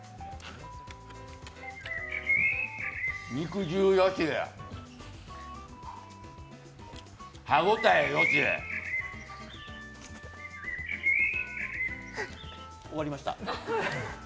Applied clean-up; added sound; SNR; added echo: none; Bird; 1 dB; none.